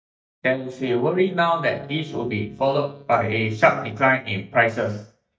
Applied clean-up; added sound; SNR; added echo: neural mask model DeepFilterNet 3.